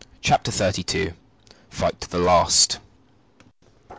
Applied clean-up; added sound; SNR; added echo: none; none; none; none.